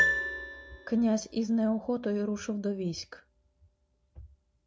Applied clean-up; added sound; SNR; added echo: none; Piano; 5 dB; none.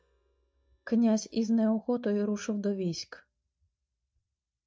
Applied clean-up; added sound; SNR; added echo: neural mask model DeepFilterNet 3.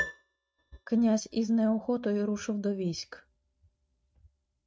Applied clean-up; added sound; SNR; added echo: neural mask model RNNoise.